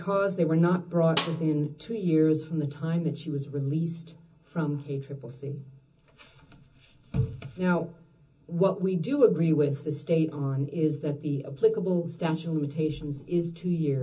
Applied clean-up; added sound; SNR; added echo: none; Snare drum; 9 dB; reverberation time 0.3 s.